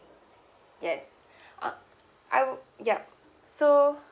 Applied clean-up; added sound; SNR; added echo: none; none; none; none.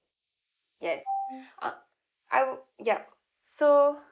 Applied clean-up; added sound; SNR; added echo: neural mask model Resemble Enhance denoiser.